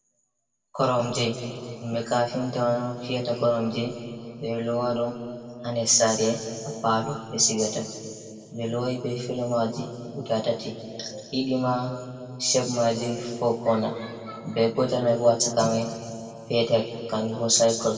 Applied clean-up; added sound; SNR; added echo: none; none; none; reverberation time 2.3 s.